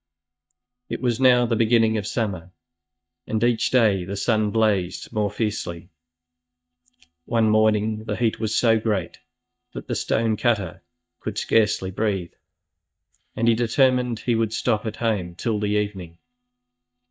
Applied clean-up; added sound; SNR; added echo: neural mask model DeepFilterNet 3.